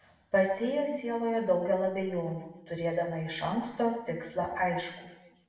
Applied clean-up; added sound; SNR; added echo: none; none; none; reverberation time 0.9 s.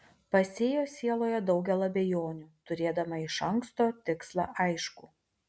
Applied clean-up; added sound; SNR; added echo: none; none; none; none.